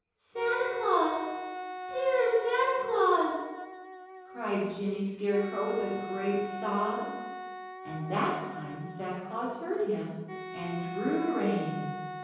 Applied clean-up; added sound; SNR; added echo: none; Wind instrument, woodwind instrument; 10 dB; reverberation time 1.3 s.